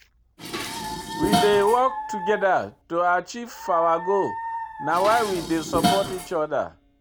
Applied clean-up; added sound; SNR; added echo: none; Dog + Dishes, pots, and pans; 5 dB; none.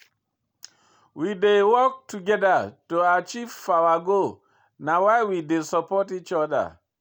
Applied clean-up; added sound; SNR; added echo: none; none; none; none.